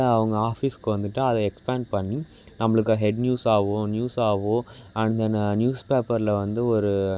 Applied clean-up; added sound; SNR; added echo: none; none; none; none.